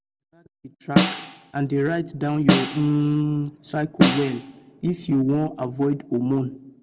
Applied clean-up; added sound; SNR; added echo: none; Snare drum; 1 dB; none.